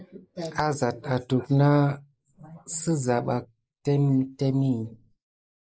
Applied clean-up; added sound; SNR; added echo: neural mask model Resemble Enhance denoiser.